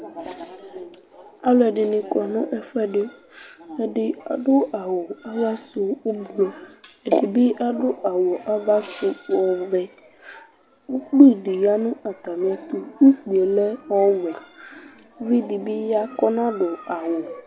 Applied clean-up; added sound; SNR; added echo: none; none; none; none.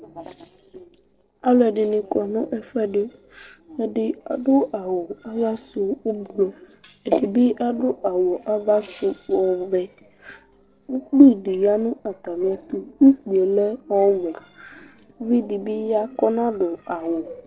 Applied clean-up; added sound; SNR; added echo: neural separator model SepFormer DNS4.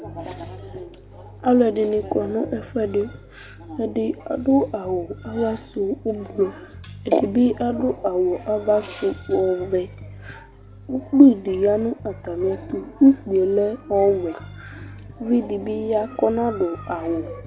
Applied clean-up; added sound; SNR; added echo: none; Bass guitar; 18 dB; none.